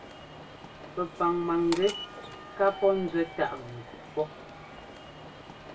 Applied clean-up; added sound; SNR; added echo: none; Walk, footsteps / Subway, metro, underground; 12 dB; reverberation time 0.2 s.